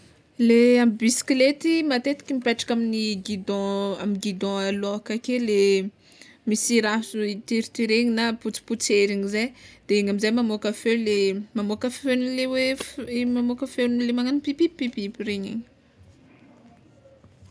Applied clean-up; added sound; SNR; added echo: none; none; none; none.